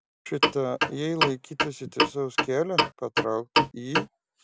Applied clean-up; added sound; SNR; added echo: none; Clock; -3 dB; none.